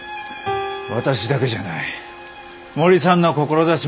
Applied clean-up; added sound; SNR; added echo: none; Piano; 10 dB; none.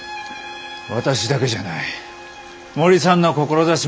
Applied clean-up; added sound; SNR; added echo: none; none; none; none.